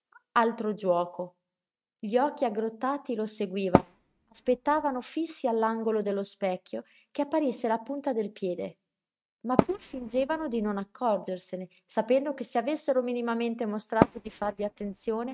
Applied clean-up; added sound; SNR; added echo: neural mask model RNNoise.